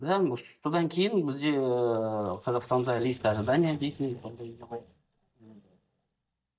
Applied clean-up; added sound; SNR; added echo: neural mask model DeepFilterNet 3.